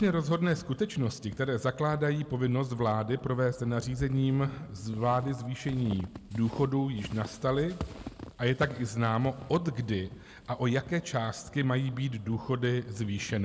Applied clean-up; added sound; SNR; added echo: none; Squeak / Walk, footsteps; 17 dB; none.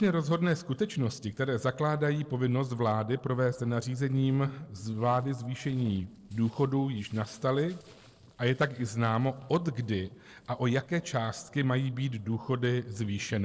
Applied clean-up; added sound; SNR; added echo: neural separator model SepFormer DNS4.